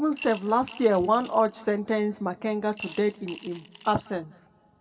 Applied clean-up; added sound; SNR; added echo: none; Coin (dropping) / Glass; 19 dB; reverberation time 1.5 s.